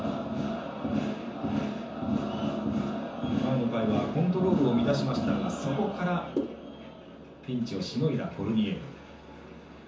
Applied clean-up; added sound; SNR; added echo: none; none; none; reverberation time 0.9 s.